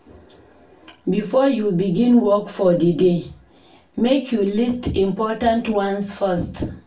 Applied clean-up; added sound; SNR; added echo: none; none; none; reverberation time 0.3 s.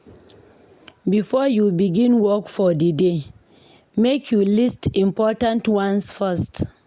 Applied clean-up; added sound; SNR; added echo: none; none; none; none.